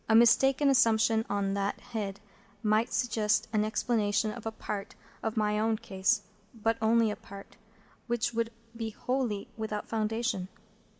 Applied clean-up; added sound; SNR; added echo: none; none; none; none.